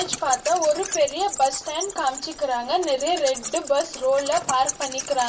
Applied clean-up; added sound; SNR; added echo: none; Wild animals; 9 dB; reverberation time 0.1 s.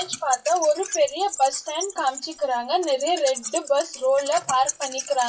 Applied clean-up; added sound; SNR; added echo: classical method WPE with log-MMSE.